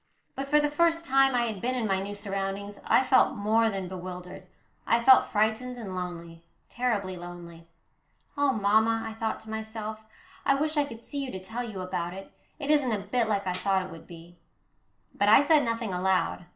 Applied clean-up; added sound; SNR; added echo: neural separator model SepFormer DNS4.